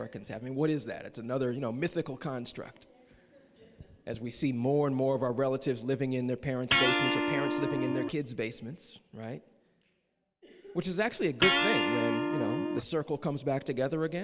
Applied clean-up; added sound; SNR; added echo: none; Electric guitar; -2 dB; none.